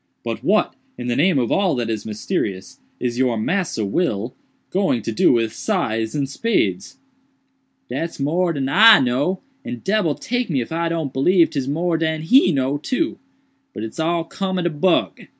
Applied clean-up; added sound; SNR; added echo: none; none; none; none.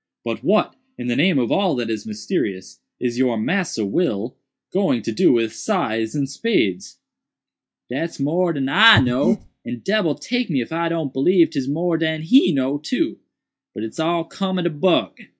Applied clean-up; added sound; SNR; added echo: classical method log-MMSE.